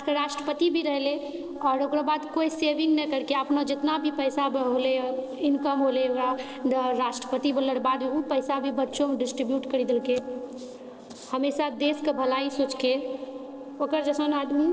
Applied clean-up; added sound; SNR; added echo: neural separator model SepFormer DNS4.